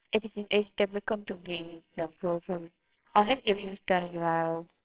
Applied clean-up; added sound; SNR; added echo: neural separator model SepFormer WHAMR!.